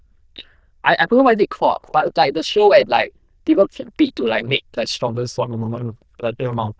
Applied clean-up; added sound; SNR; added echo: neural diffusion model UNIVERSE++.